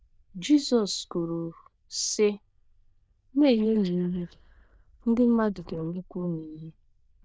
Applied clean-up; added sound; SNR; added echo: neural diffusion model UNIVERSE++.